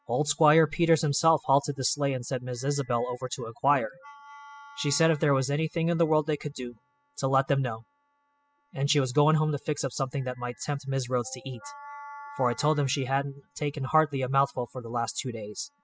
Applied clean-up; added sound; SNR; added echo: classical method spectral subtraction.